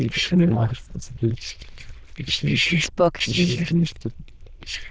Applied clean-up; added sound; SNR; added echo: neural diffusion model UNIVERSE++.